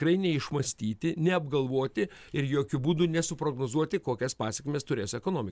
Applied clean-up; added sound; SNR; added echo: none; none; none; none.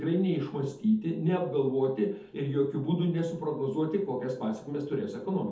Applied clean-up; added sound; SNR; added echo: none; none; none; reverberation time 0.6 s.